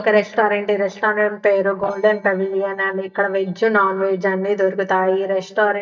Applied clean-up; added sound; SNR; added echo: neural mask model DeepFilterNet 3.